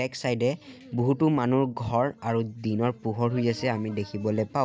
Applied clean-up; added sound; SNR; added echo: none; none; none; none.